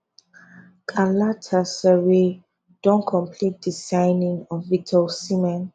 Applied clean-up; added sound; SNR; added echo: none; none; none; none.